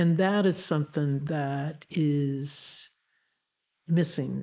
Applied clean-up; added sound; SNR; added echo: neural mask model Resemble Enhance denoiser.